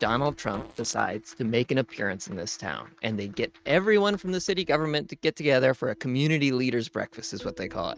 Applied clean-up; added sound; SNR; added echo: neural mask model RNNoise.